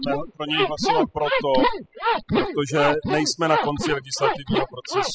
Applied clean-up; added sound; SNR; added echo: classical method spectral subtraction.